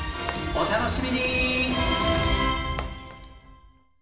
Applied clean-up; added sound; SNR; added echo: none; Shatter; 20 dB; reverberation time 2.4 s.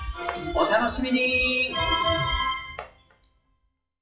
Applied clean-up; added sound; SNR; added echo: classical method WPE with log-MMSE.